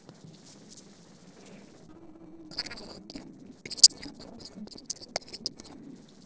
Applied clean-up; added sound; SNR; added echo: neural separator model SepFormer DNS4.